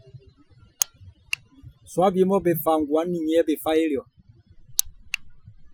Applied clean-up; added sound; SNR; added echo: classical method Wiener filter.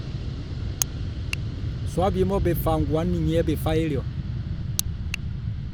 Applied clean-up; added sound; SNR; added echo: none; Fixed-wing aircraft, airplane; 0 dB; none.